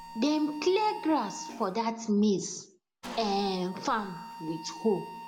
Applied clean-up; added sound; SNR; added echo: none; Mechanisms; 15 dB; none.